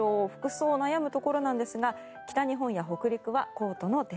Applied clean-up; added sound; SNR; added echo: none; none; none; none.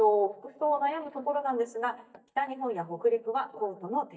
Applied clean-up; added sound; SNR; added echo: neural mask model DeepFilterNet 3.